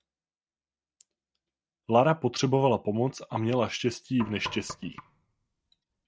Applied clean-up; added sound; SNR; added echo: neural mask model RNNoise.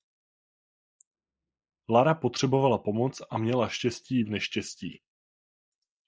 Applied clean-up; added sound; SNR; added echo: neural mask model Resemble Enhance denoiser.